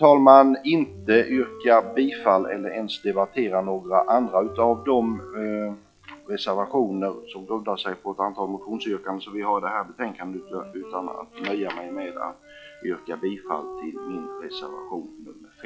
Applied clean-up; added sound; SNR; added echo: classical method log-MMSE.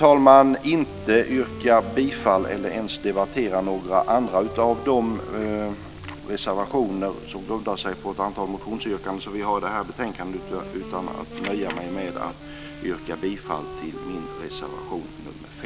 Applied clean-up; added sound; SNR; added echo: none; Wind instrument, woodwind instrument + Bowed string instrument; 15 dB; none.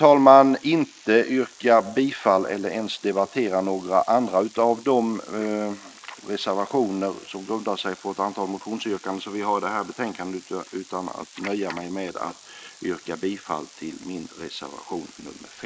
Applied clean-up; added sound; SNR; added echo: neural mask model Resemble Enhance denoiser.